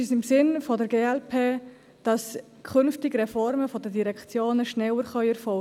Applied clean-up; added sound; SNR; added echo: none; none; none; none.